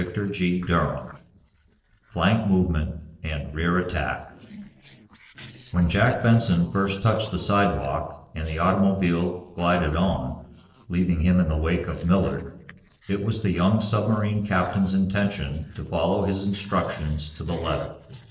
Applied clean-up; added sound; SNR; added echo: neural separator model SepFormer DNS4.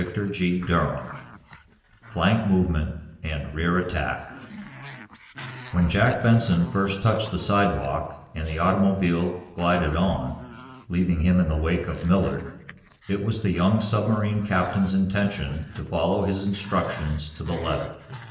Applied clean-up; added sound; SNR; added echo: none; Growling; 18 dB; reverberation time 0.9 s.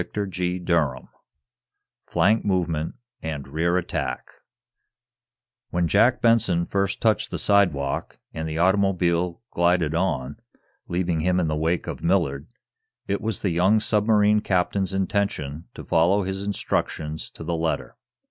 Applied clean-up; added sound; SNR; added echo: none; none; none; none.